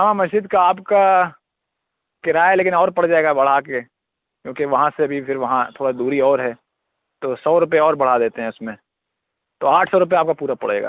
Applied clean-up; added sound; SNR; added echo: none; none; none; none.